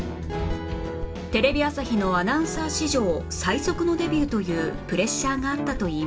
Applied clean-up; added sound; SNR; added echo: none; Guitar; 7 dB; reverberation time 0.2 s.